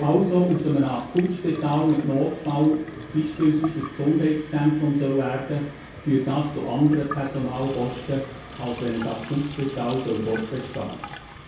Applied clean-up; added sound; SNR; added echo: none; Sink (filling or washing) / Water tap, faucet; 16 dB; reverberation time 0.6 s.